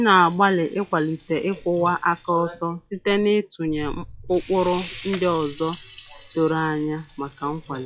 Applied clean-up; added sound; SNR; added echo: classical method log-MMSE.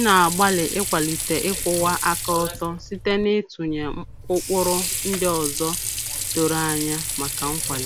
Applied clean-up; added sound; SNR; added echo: none; Sink (filling or washing) / Water; 5 dB; none.